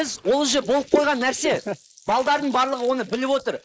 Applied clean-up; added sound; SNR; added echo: neural mask model Resemble Enhance denoiser.